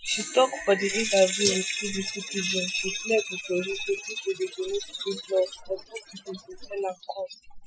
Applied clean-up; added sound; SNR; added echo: classical method Wiener filter.